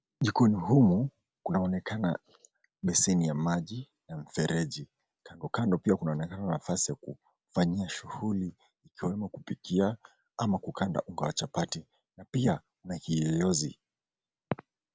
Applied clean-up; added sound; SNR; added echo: none; none; none; none.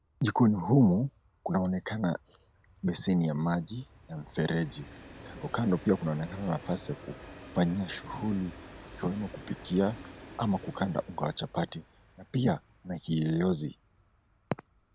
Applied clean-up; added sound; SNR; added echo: none; Train; 19 dB; none.